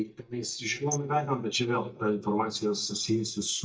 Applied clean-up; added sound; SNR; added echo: neural mask model DeepFilterNet 3.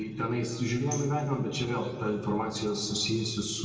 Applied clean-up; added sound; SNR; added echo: none; Tambourine; 16 dB; reverberation time 2.1 s.